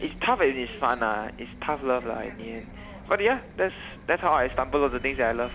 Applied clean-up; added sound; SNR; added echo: none; Bus; 15 dB; none.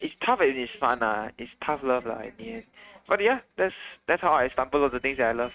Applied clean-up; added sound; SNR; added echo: neural mask model RNNoise.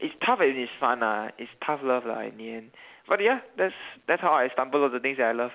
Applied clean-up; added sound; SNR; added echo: none; none; none; none.